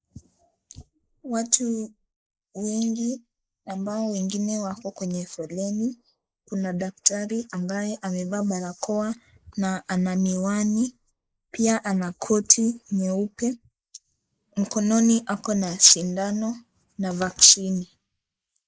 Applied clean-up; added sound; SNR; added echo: neural mask model Resemble Enhance denoiser.